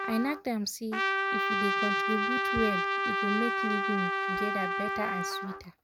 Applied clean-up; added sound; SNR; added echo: none; Trumpet; -3 dB; none.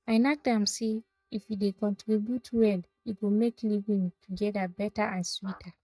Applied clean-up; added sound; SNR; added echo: neural mask model DeepFilterNet 3.